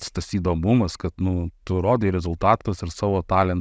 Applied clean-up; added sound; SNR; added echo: none; none; none; none.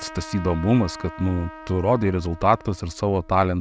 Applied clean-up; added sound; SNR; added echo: none; Trumpet; 18 dB; none.